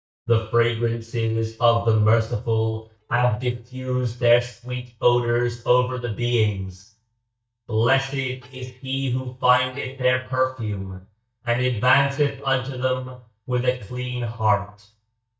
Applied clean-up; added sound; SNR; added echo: neural mask model DeepFilterNet 3.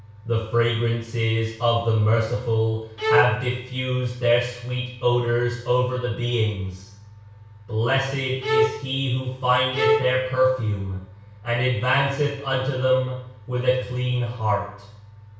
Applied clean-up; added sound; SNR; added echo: none; Bowed string instrument; 2 dB; reverberation time 0.6 s.